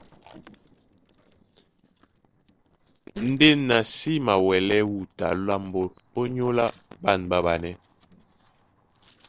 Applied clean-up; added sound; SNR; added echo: neural separator model SepFormer DNS4.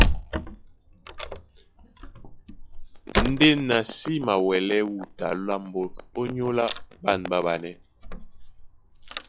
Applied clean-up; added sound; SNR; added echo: classical method log-MMSE.